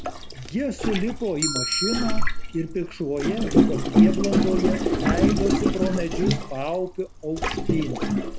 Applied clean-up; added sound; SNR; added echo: none; Gurgling + Bell; -5 dB; none.